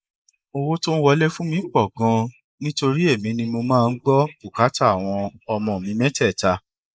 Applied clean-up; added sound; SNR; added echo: neural mask model Resemble Enhance denoiser.